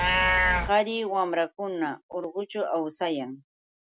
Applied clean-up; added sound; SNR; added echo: none; Livestock, farm animals, working animals; 1 dB; none.